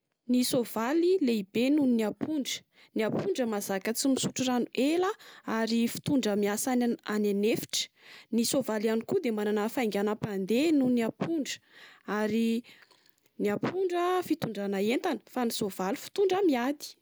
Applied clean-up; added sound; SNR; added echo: none; none; none; none.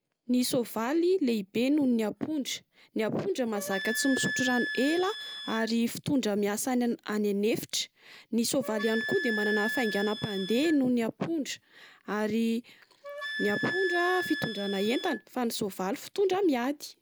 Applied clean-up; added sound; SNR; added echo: none; Wind instrument, woodwind instrument; 8 dB; none.